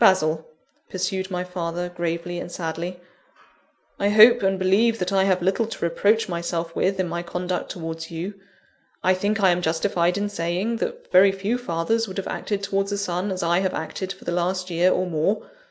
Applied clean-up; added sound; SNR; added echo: none; none; none; none.